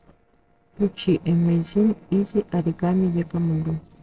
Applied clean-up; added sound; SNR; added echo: neural separator model SepFormer DNS4.